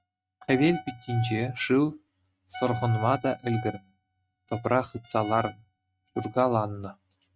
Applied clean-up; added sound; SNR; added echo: neural mask model RNNoise.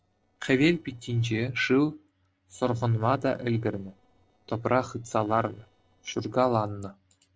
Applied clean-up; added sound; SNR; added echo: neural separator model SepFormer DNS4.